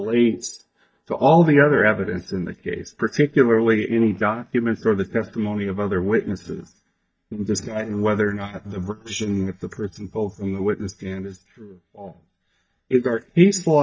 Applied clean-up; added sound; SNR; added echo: neural mask model DeepFilterNet 3.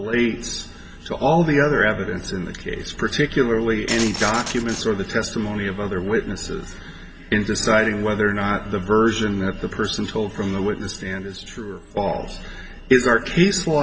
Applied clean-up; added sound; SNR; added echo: none; Glass; 11 dB; reverberation time 1.5 s.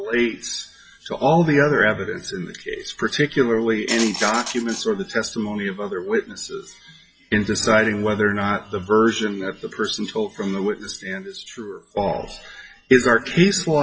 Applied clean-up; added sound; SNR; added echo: classical method WPE with log-MMSE.